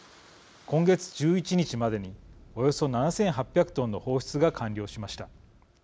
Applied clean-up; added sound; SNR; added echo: none; none; none; none.